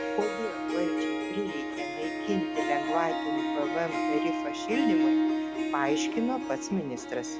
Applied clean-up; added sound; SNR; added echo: none; Harp; -3 dB; none.